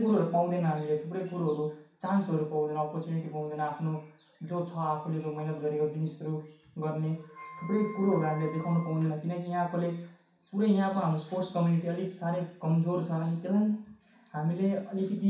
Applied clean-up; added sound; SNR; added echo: none; Wind instrument, woodwind instrument; 16 dB; reverberation time 0.6 s.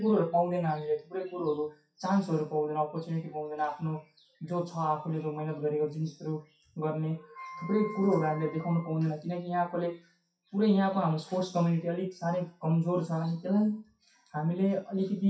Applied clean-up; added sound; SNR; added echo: classical method WPE with log-MMSE.